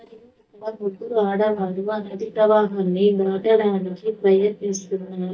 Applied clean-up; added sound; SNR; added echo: neural mask model DeepFilterNet 3.